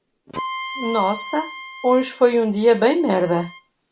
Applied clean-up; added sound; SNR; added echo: none; Bowed string instrument; 13 dB; none.